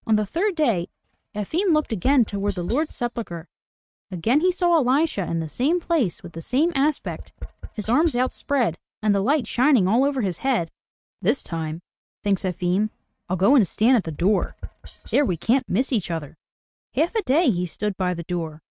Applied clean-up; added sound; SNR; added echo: neural mask model RNNoise.